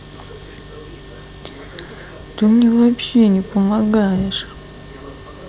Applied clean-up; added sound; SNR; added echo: none; none; none; none.